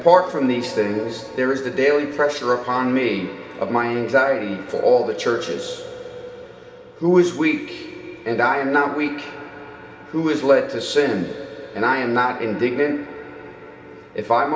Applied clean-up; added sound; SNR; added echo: none; none; none; reverberation time 0.6 s.